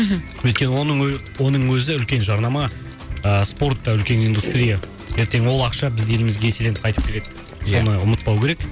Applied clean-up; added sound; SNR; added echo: none; Drip; 19 dB; none.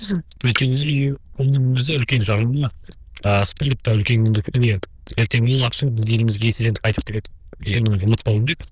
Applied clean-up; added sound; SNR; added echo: neural diffusion model UNIVERSE++.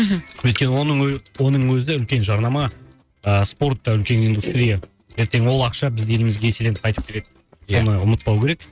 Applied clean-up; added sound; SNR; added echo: neural mask model RNNoise.